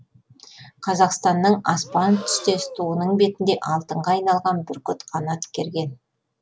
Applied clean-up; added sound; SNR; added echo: none; Breathing; 17 dB; none.